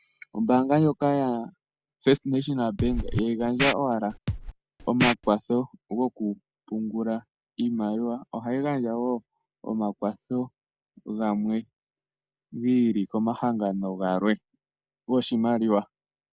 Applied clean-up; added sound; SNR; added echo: none; Scratching (performance technique); 4 dB; none.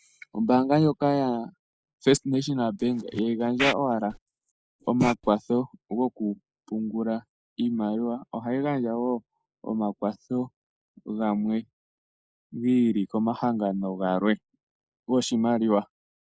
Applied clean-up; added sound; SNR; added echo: neural mask model Resemble Enhance denoiser.